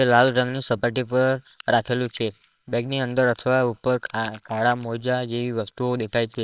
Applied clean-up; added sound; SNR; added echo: neural separator model SepFormer WHAMR!.